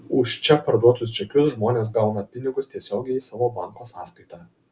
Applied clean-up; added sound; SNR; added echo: none; none; none; none.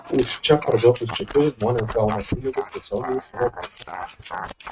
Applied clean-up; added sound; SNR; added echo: neural mask model RNNoise.